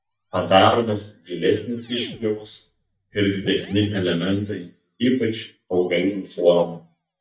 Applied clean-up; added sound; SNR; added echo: neural mask model DeepFilterNet 3.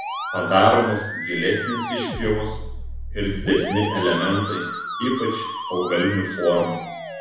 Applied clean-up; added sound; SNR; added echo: none; Musical instrument; 6 dB; reverberation time 0.7 s.